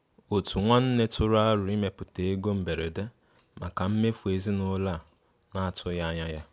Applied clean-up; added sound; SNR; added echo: none; none; none; none.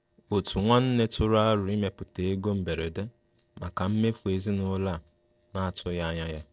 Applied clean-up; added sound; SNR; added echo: neural separator model SepFormer DNS4.